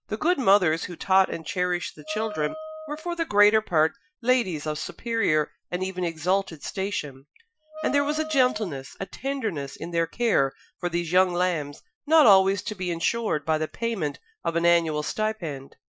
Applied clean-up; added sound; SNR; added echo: classical method Wiener filter.